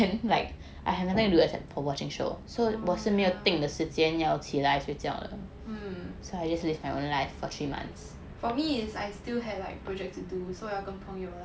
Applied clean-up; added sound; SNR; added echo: none; none; none; none.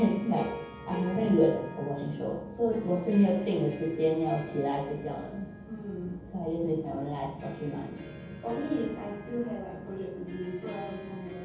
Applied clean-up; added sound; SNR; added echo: none; Harp; 16 dB; reverberation time 0.9 s.